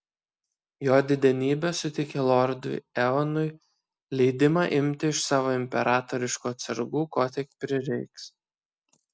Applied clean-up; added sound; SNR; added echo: none; none; none; none.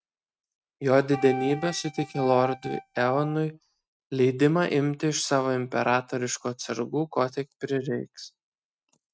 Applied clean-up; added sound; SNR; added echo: neural mask model RNNoise.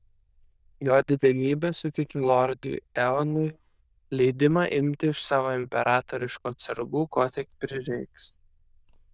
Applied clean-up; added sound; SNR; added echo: neural diffusion model UNIVERSE++.